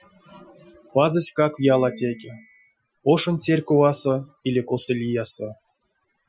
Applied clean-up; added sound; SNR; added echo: classical method Wiener filter.